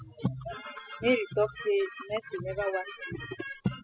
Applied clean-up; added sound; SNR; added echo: classical method spectral subtraction.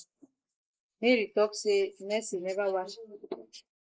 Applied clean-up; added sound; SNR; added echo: neural mask model Resemble Enhance denoiser.